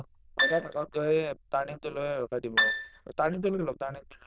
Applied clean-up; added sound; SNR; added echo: neural diffusion model UNIVERSE++.